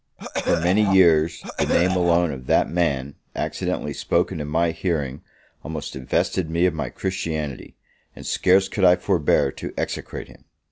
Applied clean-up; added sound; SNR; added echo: none; Cough; 5 dB; none.